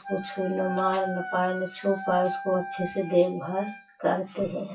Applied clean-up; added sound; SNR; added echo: classical method WPE with log-MMSE.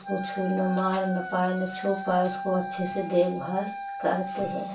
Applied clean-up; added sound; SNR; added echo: none; Wind instrument, woodwind instrument; 8 dB; reverberation time 0.3 s.